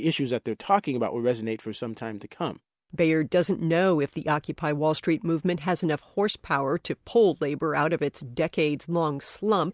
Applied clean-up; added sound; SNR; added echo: none; none; none; none.